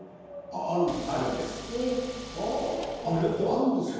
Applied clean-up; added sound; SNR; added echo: none; Car; 14 dB; reverberation time 1.2 s.